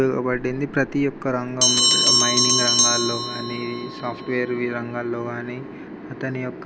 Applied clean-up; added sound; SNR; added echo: none; Bell; -1 dB; none.